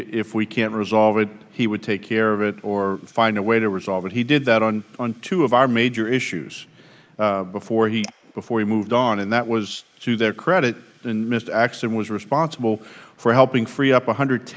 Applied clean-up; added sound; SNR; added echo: neural mask model Resemble Enhance denoiser.